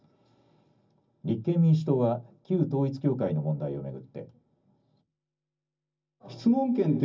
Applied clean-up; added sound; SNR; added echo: none; none; none; reverberation time 0.4 s.